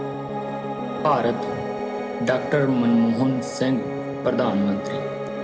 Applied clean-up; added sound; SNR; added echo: none; Piano; 4 dB; none.